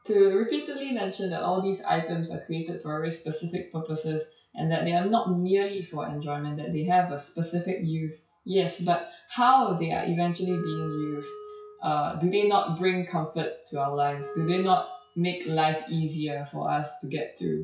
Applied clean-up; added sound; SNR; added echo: classical method WPE with log-MMSE.